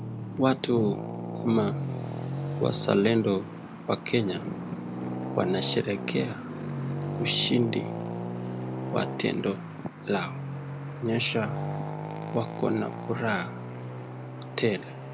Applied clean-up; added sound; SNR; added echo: none; Traffic noise, roadway noise; 5 dB; none.